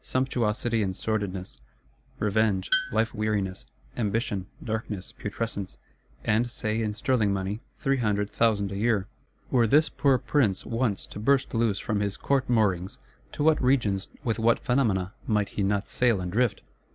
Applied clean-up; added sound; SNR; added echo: none; Tools; 6 dB; none.